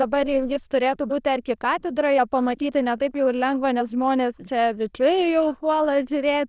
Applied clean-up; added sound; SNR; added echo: neural diffusion model UNIVERSE++.